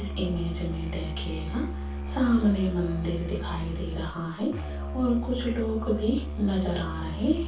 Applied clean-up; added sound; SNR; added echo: none; Musical instrument; 5 dB; reverberation time 0.3 s.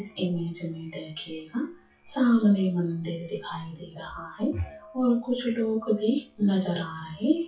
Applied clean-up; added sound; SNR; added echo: classical method WPE with log-MMSE.